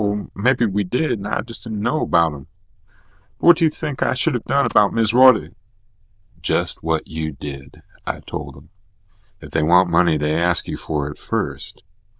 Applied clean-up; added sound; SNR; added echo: neural diffusion model UNIVERSE++.